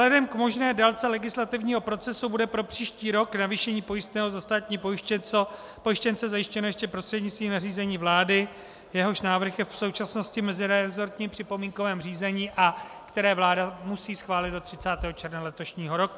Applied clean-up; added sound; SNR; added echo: none; none; none; none.